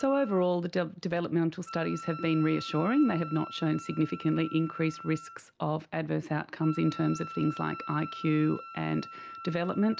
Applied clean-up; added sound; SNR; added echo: none; Wind instrument, woodwind instrument; 15 dB; none.